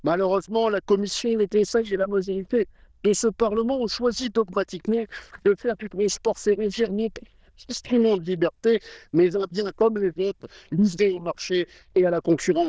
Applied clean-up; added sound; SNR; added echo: neural diffusion model UNIVERSE++.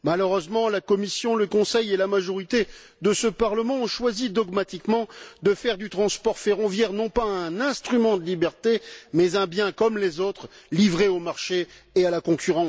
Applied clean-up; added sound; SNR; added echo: none; none; none; none.